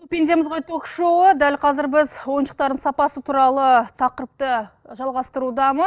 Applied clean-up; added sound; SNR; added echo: neural mask model DeepFilterNet 3.